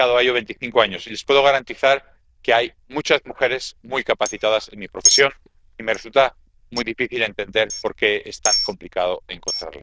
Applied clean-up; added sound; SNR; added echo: neural diffusion model UNIVERSE++.